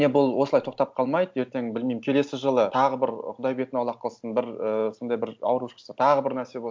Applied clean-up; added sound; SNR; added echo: none; none; none; none.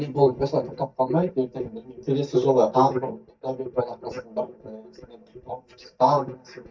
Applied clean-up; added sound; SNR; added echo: neural mask model DeepFilterNet 3.